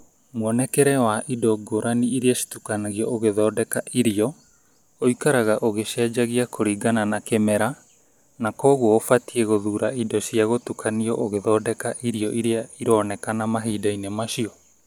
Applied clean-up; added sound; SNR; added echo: none; none; none; none.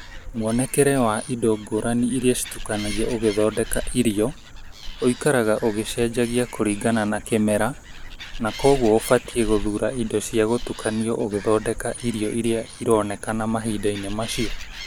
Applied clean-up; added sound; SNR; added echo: none; Animal; 11 dB; none.